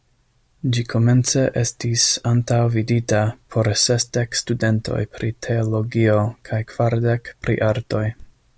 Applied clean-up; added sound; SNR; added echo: none; none; none; none.